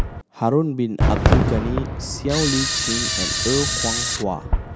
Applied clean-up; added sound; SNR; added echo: none; Camera + Fireworks; -3 dB; none.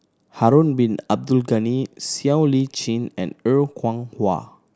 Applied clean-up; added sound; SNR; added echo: none; none; none; none.